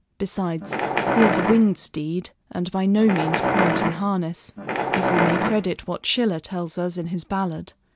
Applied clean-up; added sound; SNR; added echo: none; Wild animals; 0 dB; none.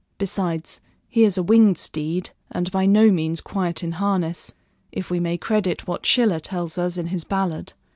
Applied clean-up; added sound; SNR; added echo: none; none; none; none.